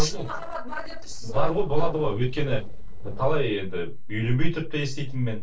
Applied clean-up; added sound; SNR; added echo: neural separator model SepFormer DNS4.